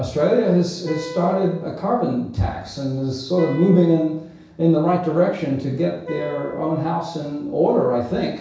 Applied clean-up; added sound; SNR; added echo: none; Wind instrument, woodwind instrument; 14 dB; reverberation time 0.7 s.